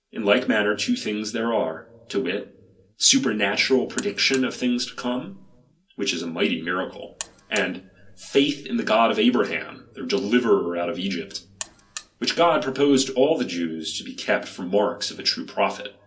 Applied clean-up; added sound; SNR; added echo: none; Alarm; 19 dB; reverberation time 0.3 s.